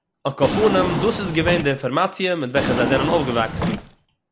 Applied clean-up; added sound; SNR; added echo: none; Drawer open or close; 4 dB; none.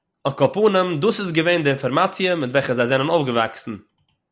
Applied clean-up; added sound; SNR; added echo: none; none; none; none.